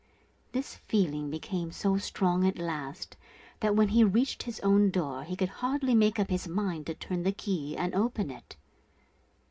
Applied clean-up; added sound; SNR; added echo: none; none; none; reverberation time 0.3 s.